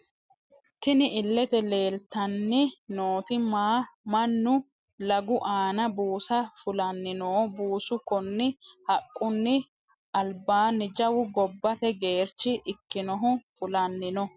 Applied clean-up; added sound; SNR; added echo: none; none; none; none.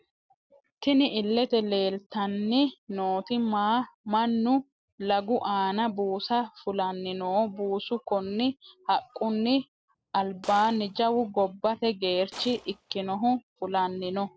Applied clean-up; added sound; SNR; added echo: neural separator model SepFormer DNS4.